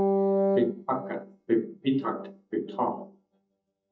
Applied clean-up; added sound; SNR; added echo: neural mask model DeepFilterNet 3.